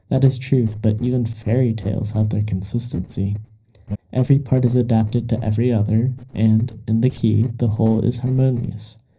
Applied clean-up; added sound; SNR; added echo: neural separator model SepFormer DNS4.